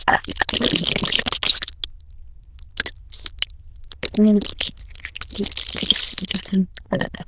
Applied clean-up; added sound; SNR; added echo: neural diffusion model UNIVERSE++.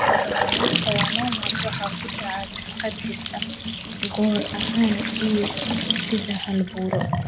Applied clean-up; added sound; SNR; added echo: none; Trickle, dribble / Bathtub (filling or washing) / Sink (filling or washing) / Gurgling / Splash, splatter; -1 dB; none.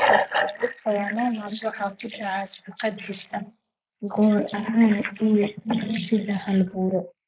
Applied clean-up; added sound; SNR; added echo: neural mask model Resemble Enhance denoiser.